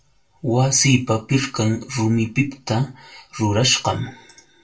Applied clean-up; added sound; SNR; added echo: none; none; none; reverberation time 0.2 s.